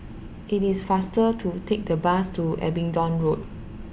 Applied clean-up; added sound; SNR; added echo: none; none; none; none.